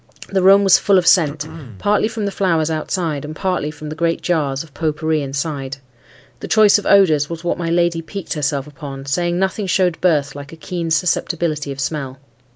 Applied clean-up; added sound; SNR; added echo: none; Cough; 17 dB; none.